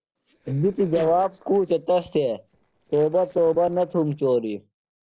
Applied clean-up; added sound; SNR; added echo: neural separator model SepFormer DNS4.